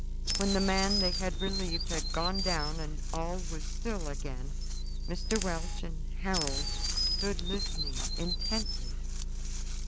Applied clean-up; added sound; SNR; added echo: none; Chirp, tweet + Motor vehicle (road) / Engine; -4 dB; none.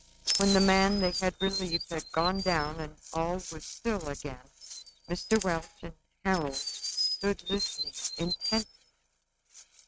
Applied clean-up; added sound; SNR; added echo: neural mask model RNNoise.